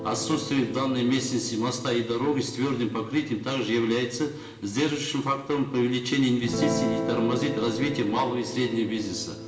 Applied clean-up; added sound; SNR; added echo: none; Guitar; 8 dB; reverberation time 0.8 s.